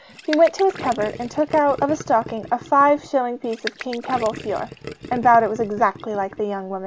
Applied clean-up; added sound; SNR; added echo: none; Gurgling; 15 dB; none.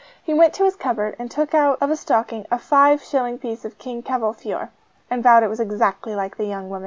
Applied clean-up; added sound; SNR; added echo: none; none; none; none.